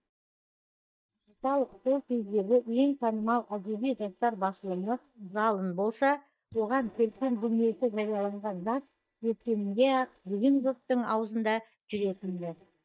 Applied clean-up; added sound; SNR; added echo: neural mask model DeepFilterNet 3.